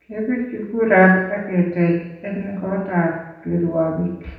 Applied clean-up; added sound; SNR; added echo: none; none; none; reverberation time 0.8 s.